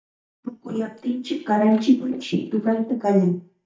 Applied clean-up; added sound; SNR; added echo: neural mask model DeepFilterNet 3.